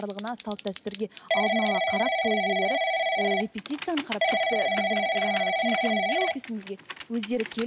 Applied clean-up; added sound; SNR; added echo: none; Telephone / Typing; -5 dB; none.